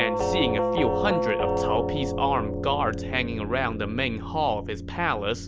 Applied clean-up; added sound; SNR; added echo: none; Doorbell; 0 dB; none.